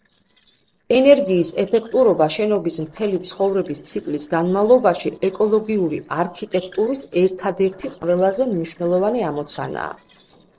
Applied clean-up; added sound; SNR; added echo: neural separator model SepFormer DNS4.